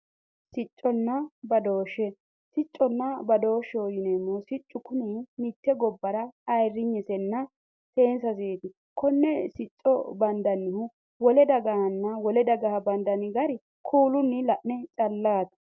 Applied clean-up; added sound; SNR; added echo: none; none; none; none.